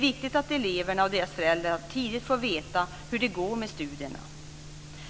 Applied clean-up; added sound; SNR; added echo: none; none; none; none.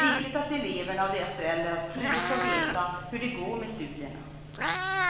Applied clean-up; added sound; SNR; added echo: none; Meow; 1 dB; reverberation time 1.2 s.